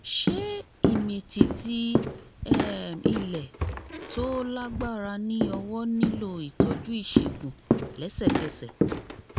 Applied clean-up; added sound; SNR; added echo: none; Walk, footsteps; -4 dB; none.